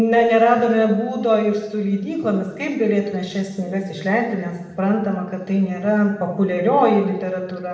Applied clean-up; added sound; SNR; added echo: none; none; none; reverberation time 1.0 s.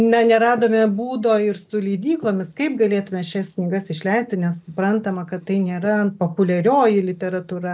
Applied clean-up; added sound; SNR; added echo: none; none; none; none.